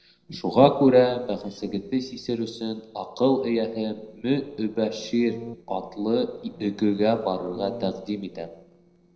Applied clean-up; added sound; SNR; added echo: neural separator model SepFormer DNS4.